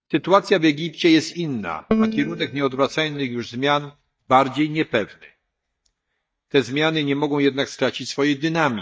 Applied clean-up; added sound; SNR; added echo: neural mask model DeepFilterNet 3.